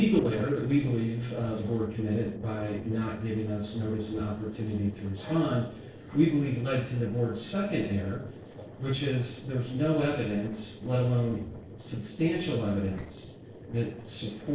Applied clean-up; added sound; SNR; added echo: neural separator model SepFormer DNS4.